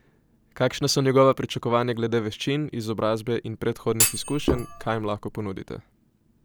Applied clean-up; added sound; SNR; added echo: none; Thump, thud; 1 dB; none.